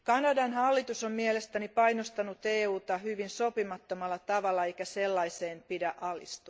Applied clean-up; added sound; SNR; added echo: none; none; none; none.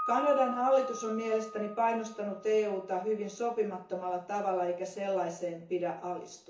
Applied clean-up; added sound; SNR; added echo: none; Piano; 12 dB; reverberation time 0.7 s.